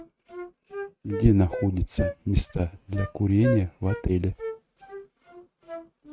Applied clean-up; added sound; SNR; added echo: neural mask model RNNoise.